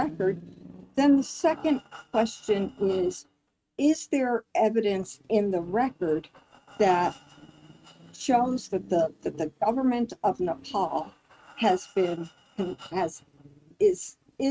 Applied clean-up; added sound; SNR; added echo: neural mask model RNNoise.